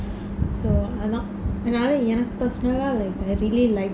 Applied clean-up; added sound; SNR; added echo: none; none; none; none.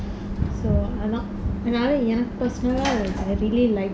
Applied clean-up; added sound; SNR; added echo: none; Sliding door / Slam + Purr; 13 dB; none.